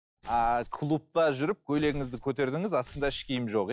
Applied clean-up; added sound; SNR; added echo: classical method log-MMSE.